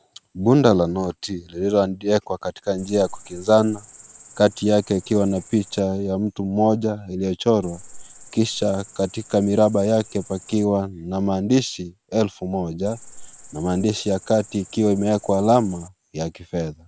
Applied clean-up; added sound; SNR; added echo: none; Cricket; 20 dB; none.